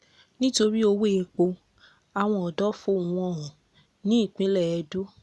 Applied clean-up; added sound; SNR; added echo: none; none; none; none.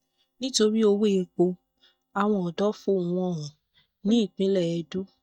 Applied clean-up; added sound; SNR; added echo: neural mask model DeepFilterNet 3.